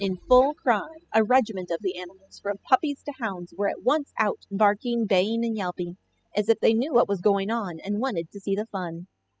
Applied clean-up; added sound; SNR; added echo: classical method spectral subtraction.